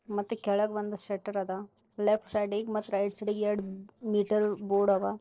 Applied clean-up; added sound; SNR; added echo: neural separator model SepFormer DNS4.